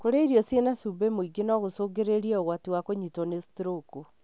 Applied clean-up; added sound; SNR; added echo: none; none; none; none.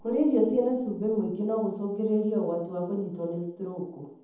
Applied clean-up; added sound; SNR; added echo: none; none; none; reverberation time 0.8 s.